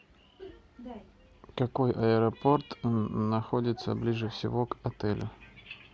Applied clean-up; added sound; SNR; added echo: none; none; none; none.